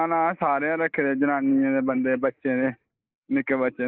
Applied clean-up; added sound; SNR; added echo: neural mask model Resemble Enhance denoiser.